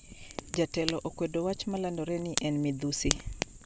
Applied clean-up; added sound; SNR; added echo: none; Fire; 7 dB; none.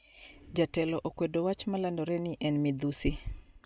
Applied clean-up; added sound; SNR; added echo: none; none; none; none.